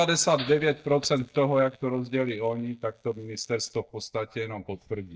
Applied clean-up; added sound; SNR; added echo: neural mask model DeepFilterNet 3.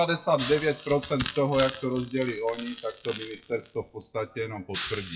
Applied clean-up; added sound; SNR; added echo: classical method WPE with log-MMSE.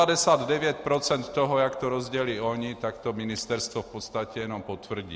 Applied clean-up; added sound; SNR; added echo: none; none; none; none.